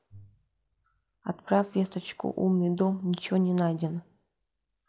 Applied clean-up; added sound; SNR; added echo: none; none; none; none.